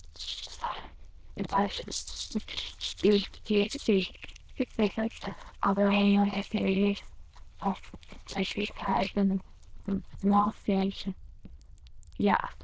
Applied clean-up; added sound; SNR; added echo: neural diffusion model UNIVERSE++.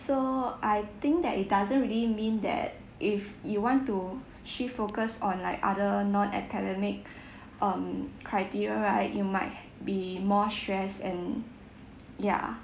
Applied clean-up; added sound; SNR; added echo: none; none; none; none.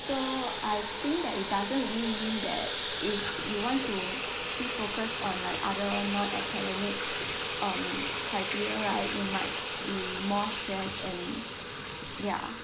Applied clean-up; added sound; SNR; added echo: none; Sink (filling or washing) / Water tap, faucet; -3 dB; none.